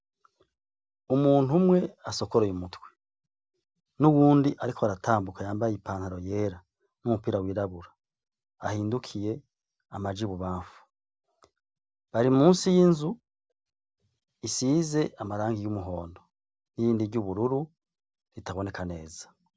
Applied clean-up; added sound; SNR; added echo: none; none; none; none.